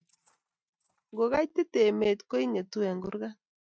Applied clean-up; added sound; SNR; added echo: neural mask model RNNoise.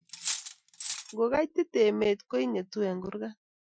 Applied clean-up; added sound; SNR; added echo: classical method Wiener filter.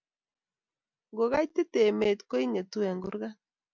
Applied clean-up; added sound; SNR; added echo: none; none; none; none.